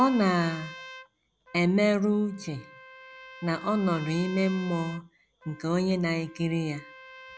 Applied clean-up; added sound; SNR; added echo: none; Trumpet; 18 dB; none.